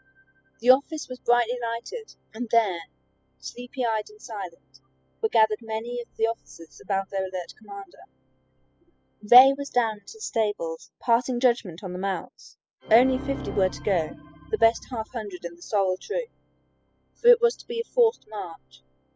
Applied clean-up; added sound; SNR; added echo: classical method spectral subtraction.